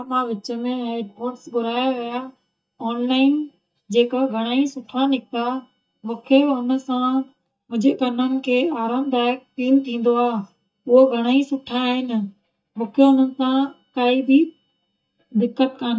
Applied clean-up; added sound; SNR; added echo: neural mask model DeepFilterNet 3.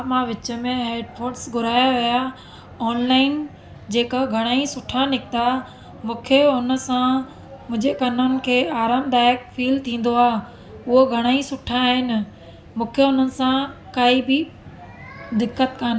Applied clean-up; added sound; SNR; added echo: none; none; none; none.